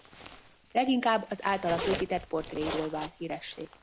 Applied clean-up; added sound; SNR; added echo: none; Zipper (clothing); 10 dB; none.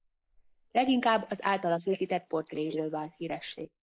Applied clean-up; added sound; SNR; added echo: neural mask model Resemble Enhance denoiser.